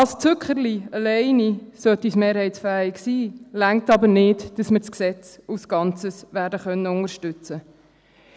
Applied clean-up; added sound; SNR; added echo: none; none; none; none.